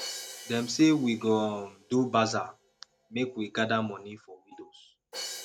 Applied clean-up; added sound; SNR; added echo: none; Crash cymbal; 16 dB; none.